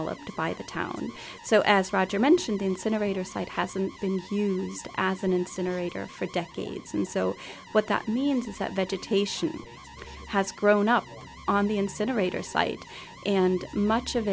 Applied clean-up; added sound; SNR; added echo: none; Alarm; 19 dB; none.